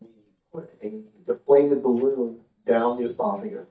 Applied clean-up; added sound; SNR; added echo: neural mask model DeepFilterNet 3.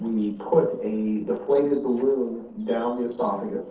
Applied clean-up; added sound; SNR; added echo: neural separator model SepFormer DNS4.